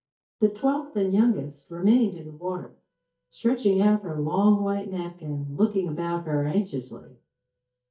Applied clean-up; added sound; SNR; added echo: neural mask model DeepFilterNet 3.